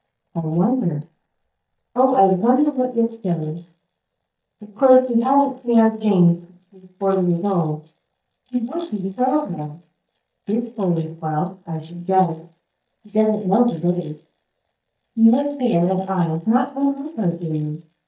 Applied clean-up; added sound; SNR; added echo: neural mask model DeepFilterNet 3.